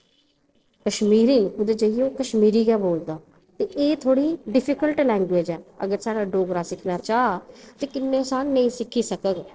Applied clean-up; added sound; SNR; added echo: neural separator model SepFormer DNS4.